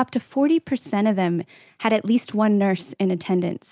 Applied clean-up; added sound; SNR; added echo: none; none; none; none.